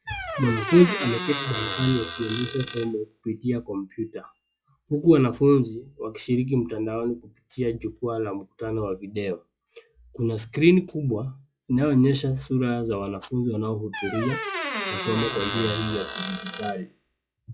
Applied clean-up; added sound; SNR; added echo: classical method log-MMSE.